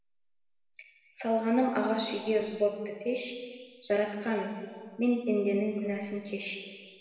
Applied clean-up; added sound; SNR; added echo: none; none; none; reverberation time 1.6 s.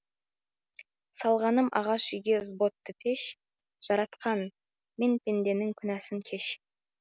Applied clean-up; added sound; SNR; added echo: none; none; none; none.